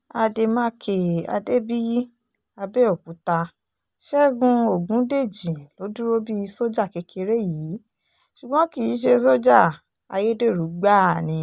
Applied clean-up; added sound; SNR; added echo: none; none; none; none.